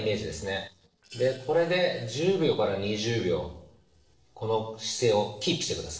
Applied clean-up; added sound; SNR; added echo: neural separator model SepFormer DNS4.